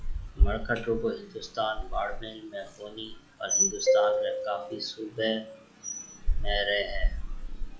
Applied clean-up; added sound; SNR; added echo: classical method log-MMSE.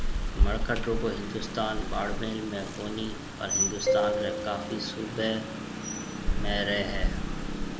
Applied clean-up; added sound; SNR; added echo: none; Marimba, xylophone + Rain; -4 dB; none.